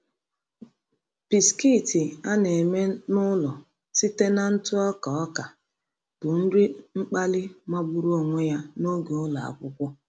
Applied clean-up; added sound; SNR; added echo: none; none; none; none.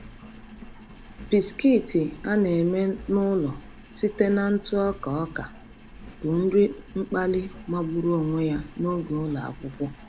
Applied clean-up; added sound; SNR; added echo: none; Engine; 18 dB; none.